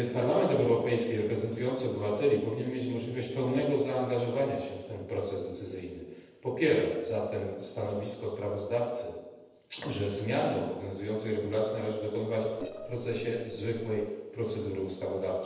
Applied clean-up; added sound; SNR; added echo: neural separator model SepFormer DNS4.